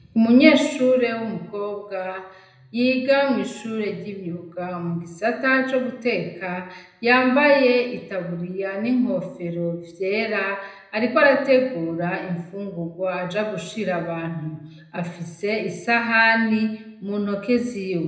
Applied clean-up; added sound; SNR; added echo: none; none; none; reverberation time 0.8 s.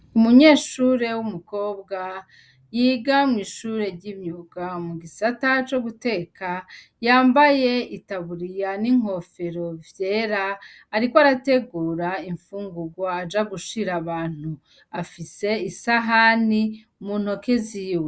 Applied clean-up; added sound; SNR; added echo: none; none; none; none.